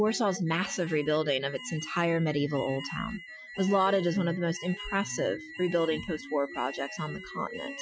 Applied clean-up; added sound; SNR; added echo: classical method Wiener filter.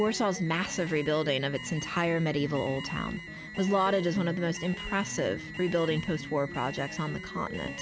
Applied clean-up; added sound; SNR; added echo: none; Alarm; 12 dB; none.